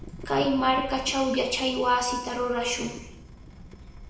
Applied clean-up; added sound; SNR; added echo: none; Drip / Water tap, faucet; 15 dB; reverberation time 0.9 s.